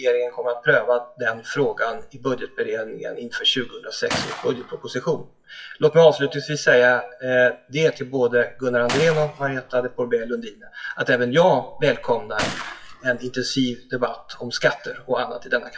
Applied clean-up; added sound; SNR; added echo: classical method WPE with log-MMSE.